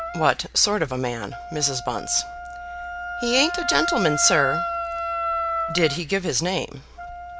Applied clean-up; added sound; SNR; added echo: none; Wind instrument, woodwind instrument; 5 dB; none.